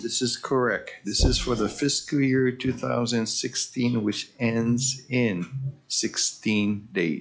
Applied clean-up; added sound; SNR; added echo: classical method log-MMSE.